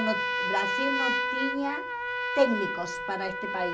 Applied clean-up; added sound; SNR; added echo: none; Trumpet; -1 dB; none.